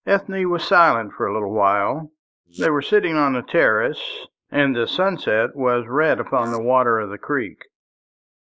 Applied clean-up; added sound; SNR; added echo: neural mask model Resemble Enhance denoiser.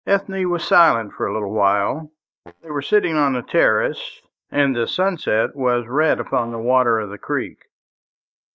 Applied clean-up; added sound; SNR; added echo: neural mask model DeepFilterNet 3.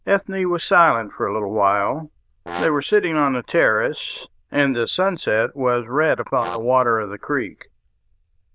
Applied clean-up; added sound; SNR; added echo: neural diffusion model UNIVERSE++.